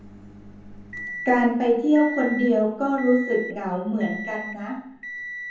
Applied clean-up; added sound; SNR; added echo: none; Microwave oven; 12 dB; reverberation time 0.7 s.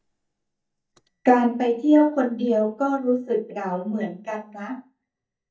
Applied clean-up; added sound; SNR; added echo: neural mask model DeepFilterNet 3.